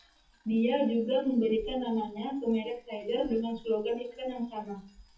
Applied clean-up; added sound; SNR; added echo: classical method WPE with log-MMSE.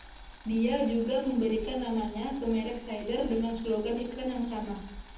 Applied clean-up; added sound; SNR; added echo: none; Boiling; 15 dB; reverberation time 0.8 s.